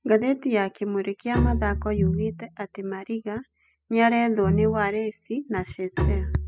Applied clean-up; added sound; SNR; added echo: classical method spectral subtraction.